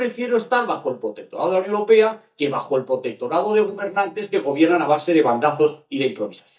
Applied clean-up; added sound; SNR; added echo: neural mask model DeepFilterNet 3.